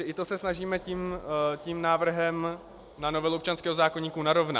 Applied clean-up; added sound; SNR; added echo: none; none; none; none.